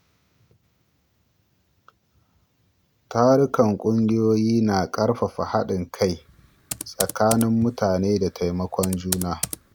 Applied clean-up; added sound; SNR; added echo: none; Computer keyboard; 11 dB; none.